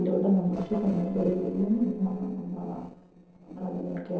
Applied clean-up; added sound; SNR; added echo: neural separator model SepFormer DNS4.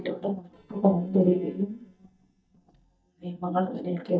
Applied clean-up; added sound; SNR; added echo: neural mask model DeepFilterNet 3.